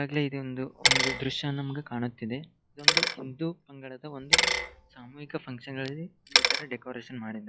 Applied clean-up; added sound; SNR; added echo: classical method log-MMSE.